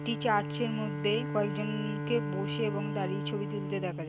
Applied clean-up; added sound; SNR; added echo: none; Bowed string instrument; 2 dB; none.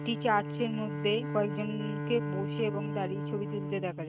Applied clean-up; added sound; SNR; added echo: neural mask model RNNoise.